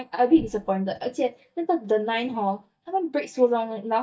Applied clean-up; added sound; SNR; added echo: neural mask model DeepFilterNet 3.